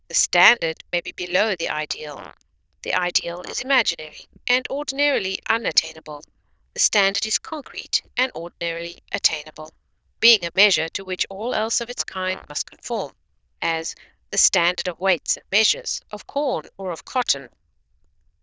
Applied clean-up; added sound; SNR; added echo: neural diffusion model UNIVERSE++.